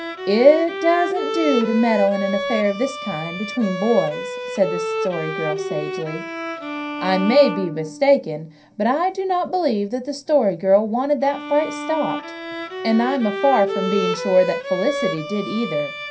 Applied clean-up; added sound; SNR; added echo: none; Bowed string instrument; 7 dB; reverberation time 0.3 s.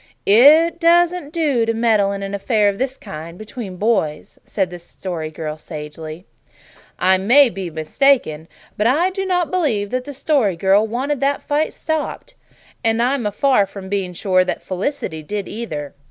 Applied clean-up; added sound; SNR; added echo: none; none; none; none.